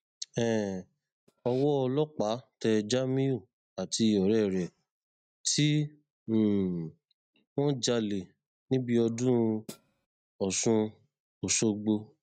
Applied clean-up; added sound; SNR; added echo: neural mask model RNNoise.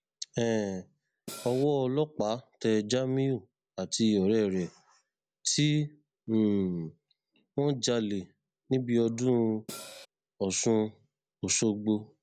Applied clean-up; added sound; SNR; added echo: none; Cymbal; 13 dB; none.